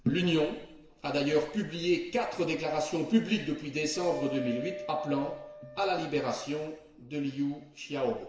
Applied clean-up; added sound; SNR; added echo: none; Wind instrument, woodwind instrument; 11 dB; reverberation time 0.9 s.